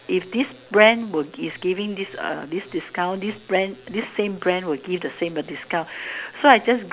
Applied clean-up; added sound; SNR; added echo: none; none; none; none.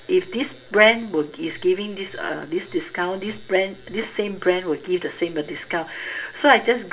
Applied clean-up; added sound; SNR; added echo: none; none; none; reverberation time 0.2 s.